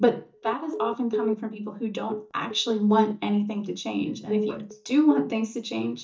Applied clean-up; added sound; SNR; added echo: neural mask model DeepFilterNet 3.